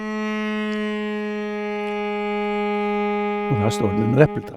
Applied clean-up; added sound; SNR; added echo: neural mask model RNNoise.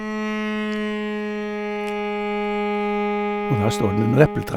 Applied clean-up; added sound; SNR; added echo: none; Bowed string instrument; 0 dB; none.